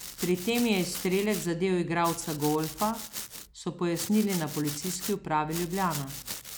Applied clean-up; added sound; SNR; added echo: none; Domestic sounds, home sounds; 11 dB; none.